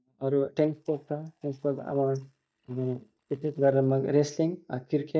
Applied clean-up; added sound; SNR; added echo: neural mask model DeepFilterNet 3.